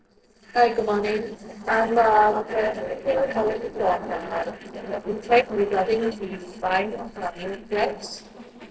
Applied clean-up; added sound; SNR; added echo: neural separator model SepFormer DNS4.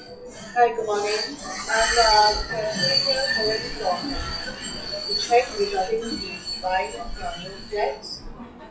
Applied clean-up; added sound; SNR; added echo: classical method WPE with log-MMSE.